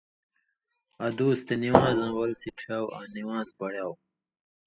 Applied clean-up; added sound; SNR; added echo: classical method spectral subtraction.